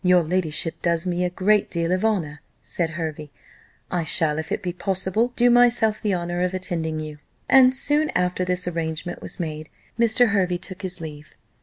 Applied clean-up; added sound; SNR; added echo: none; none; none; none.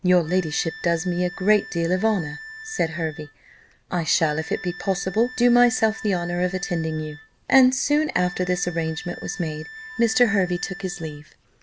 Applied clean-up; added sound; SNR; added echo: none; Wind instrument, woodwind instrument; 16 dB; none.